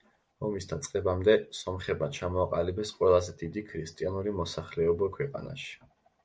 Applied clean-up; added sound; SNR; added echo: none; none; none; none.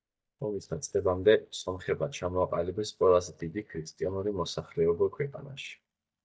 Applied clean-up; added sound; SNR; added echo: neural mask model DeepFilterNet 3.